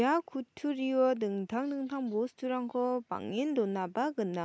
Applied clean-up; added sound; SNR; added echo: none; none; none; none.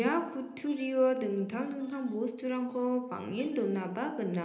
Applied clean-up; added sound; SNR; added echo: neural separator model SepFormer DNS4.